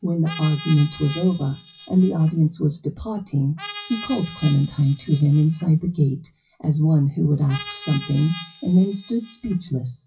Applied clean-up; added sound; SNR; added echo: classical method WPE with log-MMSE.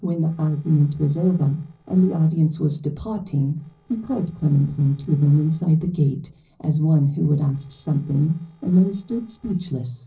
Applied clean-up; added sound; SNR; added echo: neural separator model SepFormer DNS4.